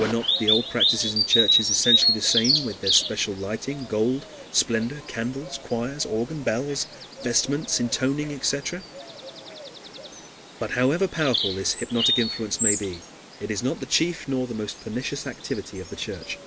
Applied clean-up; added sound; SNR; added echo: none; Bird vocalization, bird call, bird song; 1 dB; none.